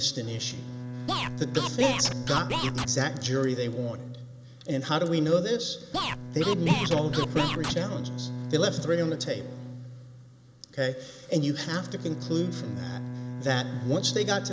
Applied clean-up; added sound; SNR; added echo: none; Scratching (performance technique) + Bowed string instrument; 5 dB; none.